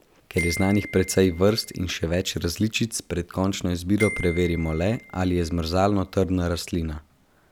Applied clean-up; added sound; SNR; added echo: none; Glockenspiel; 15 dB; none.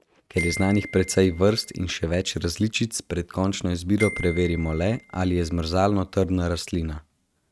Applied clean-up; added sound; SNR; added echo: neural mask model RNNoise.